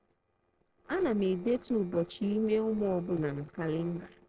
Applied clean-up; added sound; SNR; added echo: neural separator model SepFormer DNS4.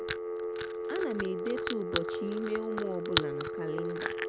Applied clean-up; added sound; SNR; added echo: none; Telephone + Crushing; -4 dB; none.